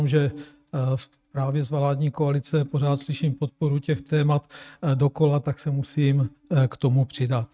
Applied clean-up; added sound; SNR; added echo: neural mask model RNNoise.